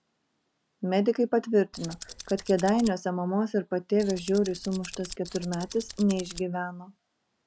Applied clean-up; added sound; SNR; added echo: none; Tools; 15 dB; none.